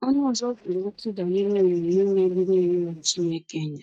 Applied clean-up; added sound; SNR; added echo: neural mask model DeepFilterNet 3.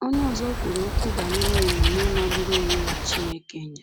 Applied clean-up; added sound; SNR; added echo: none; Wild animals; -3 dB; none.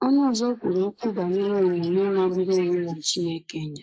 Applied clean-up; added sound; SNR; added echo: neural mask model Resemble Enhance denoiser.